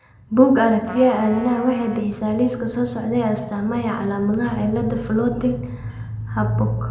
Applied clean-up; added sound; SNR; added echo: none; Trumpet; 17 dB; reverberation time 0.7 s.